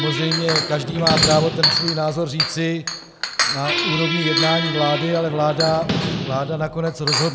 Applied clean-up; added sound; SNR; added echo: none; Squeak + Chink, clink; 1 dB; none.